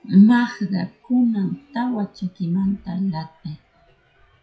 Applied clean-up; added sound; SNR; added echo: classical method WPE with log-MMSE.